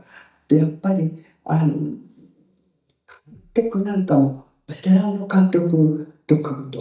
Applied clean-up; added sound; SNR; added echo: neural mask model DeepFilterNet 3.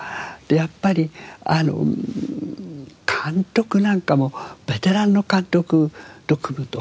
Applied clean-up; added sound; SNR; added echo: none; none; none; none.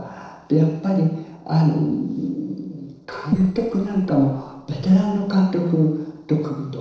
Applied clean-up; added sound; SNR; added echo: neural separator model SepFormer DNS4.